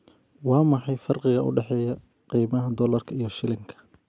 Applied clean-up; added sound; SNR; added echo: none; none; none; none.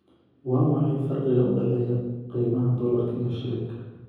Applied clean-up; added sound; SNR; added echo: none; none; none; reverberation time 1.3 s.